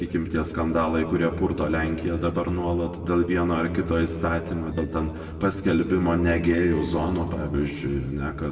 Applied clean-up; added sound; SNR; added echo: neural separator model SepFormer DNS4.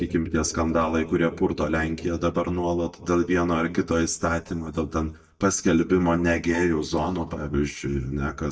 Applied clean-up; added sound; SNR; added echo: neural mask model DeepFilterNet 3.